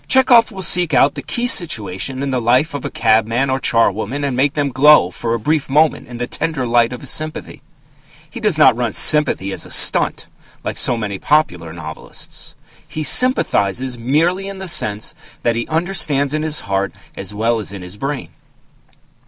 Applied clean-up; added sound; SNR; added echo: none; none; none; none.